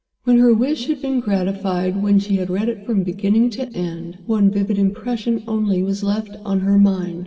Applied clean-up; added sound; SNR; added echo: none; none; none; reverberation time 2.6 s.